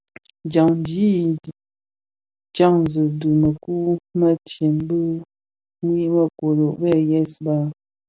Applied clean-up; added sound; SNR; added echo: none; none; none; none.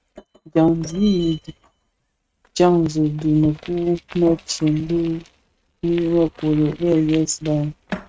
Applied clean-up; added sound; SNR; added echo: neural mask model RNNoise.